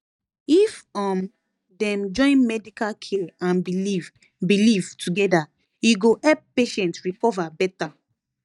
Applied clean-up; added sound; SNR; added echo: neural mask model DeepFilterNet 3.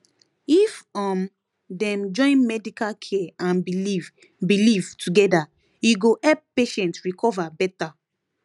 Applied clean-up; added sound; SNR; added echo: none; none; none; none.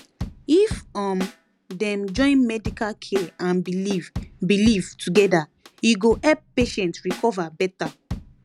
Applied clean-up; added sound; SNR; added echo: none; Drum / Drum kit; 14 dB; none.